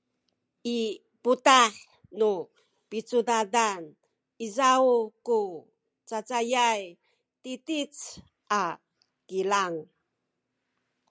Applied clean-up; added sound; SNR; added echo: none; none; none; none.